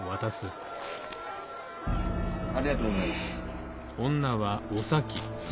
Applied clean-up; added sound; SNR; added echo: none; none; none; none.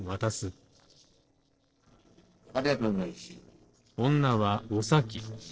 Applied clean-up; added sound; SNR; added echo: neural separator model SepFormer DNS4.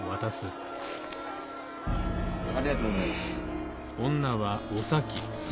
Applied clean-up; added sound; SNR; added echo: none; Harp; 10 dB; none.